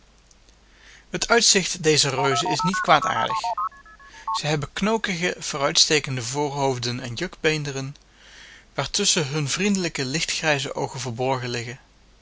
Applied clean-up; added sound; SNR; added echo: none; Telephone; 3 dB; none.